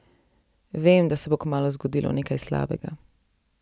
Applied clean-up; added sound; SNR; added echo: none; none; none; none.